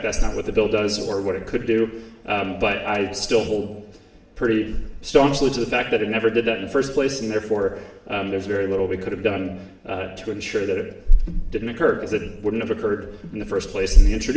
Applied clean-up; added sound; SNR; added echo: none; none; none; reverberation time 0.8 s.